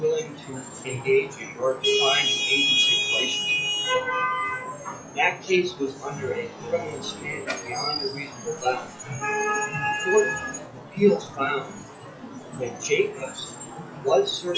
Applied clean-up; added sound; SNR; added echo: classical method WPE with log-MMSE.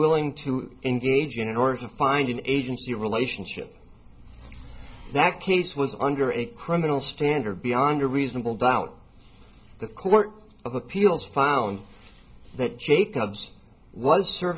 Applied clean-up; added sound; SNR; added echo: none; none; none; none.